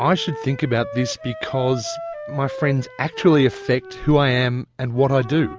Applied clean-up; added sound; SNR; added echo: none; Wind instrument, woodwind instrument; 14 dB; none.